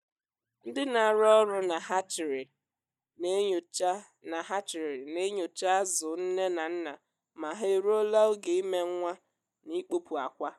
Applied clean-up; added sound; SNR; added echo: neural mask model DeepFilterNet 3.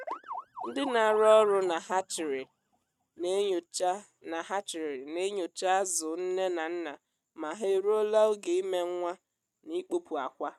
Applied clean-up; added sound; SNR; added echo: neural mask model RNNoise.